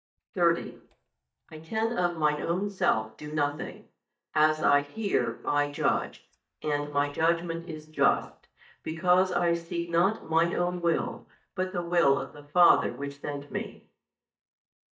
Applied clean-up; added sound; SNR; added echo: neural mask model DeepFilterNet 3.